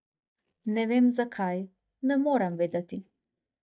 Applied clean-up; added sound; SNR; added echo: neural mask model DeepFilterNet 3.